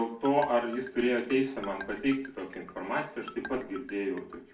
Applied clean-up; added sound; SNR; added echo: none; Marimba, xylophone; 16 dB; reverberation time 0.3 s.